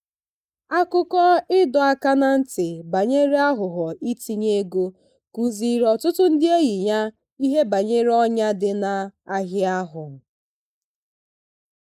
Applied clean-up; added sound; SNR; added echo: neural mask model Resemble Enhance denoiser.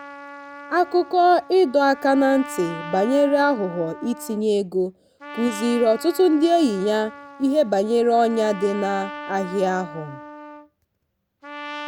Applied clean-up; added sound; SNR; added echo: none; Trumpet; 15 dB; none.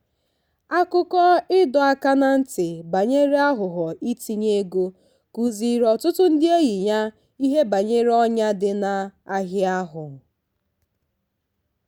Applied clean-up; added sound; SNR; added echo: none; none; none; none.